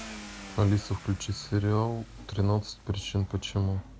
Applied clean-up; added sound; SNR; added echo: none; Car; 19 dB; none.